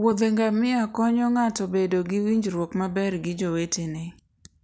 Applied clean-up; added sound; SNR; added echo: none; none; none; none.